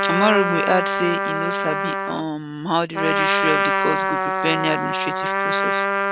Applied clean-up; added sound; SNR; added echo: none; Trumpet; -2 dB; none.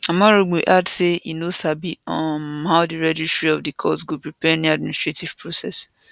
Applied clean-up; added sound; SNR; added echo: none; none; none; none.